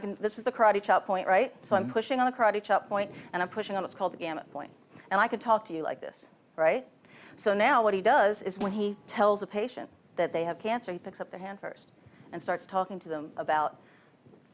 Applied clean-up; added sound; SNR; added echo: none; Snare drum; 20 dB; none.